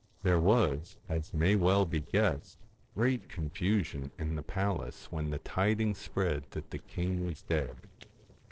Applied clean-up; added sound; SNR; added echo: neural separator model SepFormer DNS4.